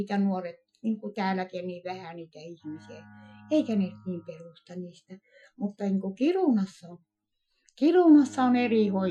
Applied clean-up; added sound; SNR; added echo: classical method Wiener filter.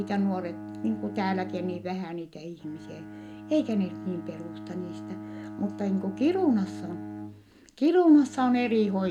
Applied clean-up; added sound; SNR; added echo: none; Bowed string instrument; 12 dB; none.